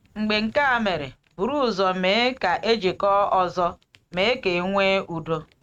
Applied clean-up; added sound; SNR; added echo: neural mask model RNNoise.